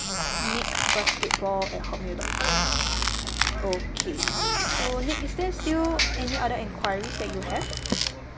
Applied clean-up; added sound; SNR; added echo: none; Squeak + Bus; -4 dB; none.